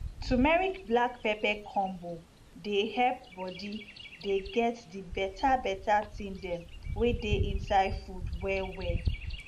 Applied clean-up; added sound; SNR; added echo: none; Bird vocalization, bird call, bird song; 7 dB; none.